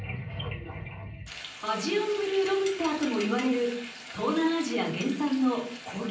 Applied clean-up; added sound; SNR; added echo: none; none; none; reverberation time 0.6 s.